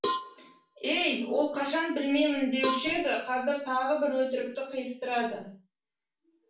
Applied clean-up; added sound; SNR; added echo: none; Cowbell; 8 dB; reverberation time 0.3 s.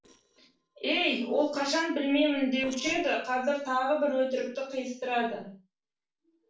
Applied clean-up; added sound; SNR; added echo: neural separator model SepFormer DNS4.